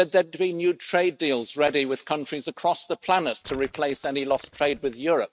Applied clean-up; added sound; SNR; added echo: neural mask model RNNoise.